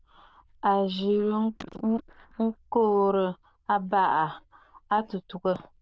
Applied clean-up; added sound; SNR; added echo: neural diffusion model UNIVERSE++.